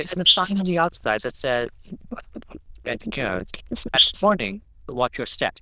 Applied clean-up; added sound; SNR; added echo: neural diffusion model UNIVERSE++.